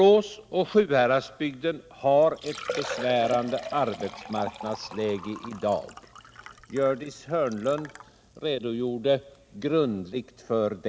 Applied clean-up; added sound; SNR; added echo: none; Liquid; 15 dB; none.